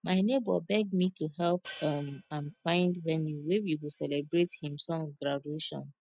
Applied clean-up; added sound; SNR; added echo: neural mask model RNNoise.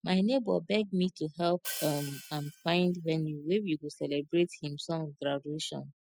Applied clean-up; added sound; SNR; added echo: classical method spectral subtraction.